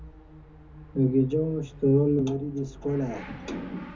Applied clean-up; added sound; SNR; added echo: none; Motorcycle / Accelerating, revving, vroom; 18 dB; reverberation time 0.3 s.